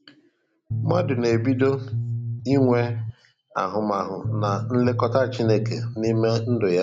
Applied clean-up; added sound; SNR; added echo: none; Bass guitar; 4 dB; none.